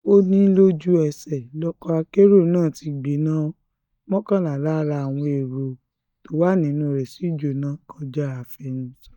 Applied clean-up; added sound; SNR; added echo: neural mask model DeepFilterNet 3.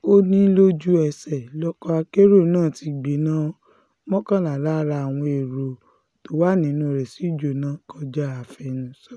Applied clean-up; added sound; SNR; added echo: none; none; none; none.